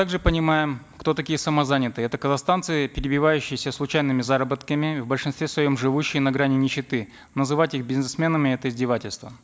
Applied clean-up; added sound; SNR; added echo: none; none; none; none.